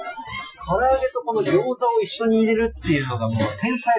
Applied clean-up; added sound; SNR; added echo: classical method Wiener filter.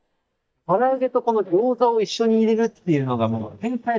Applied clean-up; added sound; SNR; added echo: neural mask model DeepFilterNet 3.